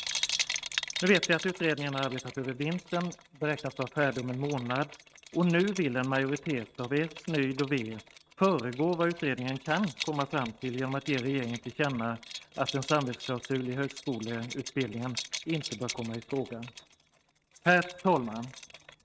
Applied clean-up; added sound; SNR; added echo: neural mask model RNNoise.